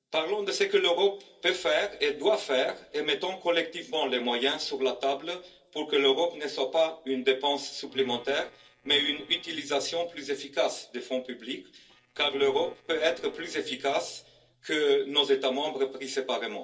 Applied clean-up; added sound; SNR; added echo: neural separator model SepFormer DNS4.